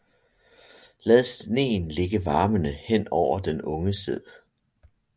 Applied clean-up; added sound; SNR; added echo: none; none; none; none.